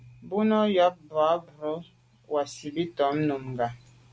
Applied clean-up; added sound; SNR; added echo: none; none; none; none.